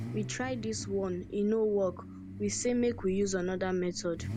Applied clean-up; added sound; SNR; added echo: none; Idling / Accelerating, revving, vroom / Car; 10 dB; none.